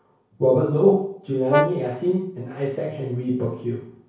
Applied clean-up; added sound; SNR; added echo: none; Brass instrument; 5 dB; reverberation time 0.6 s.